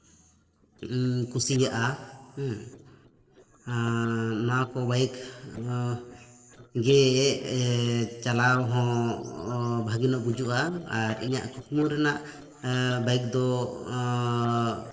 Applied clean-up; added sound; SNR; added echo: neural separator model SepFormer DNS4.